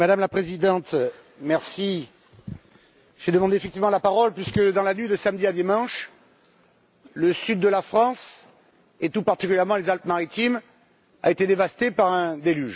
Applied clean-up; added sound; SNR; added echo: none; none; none; none.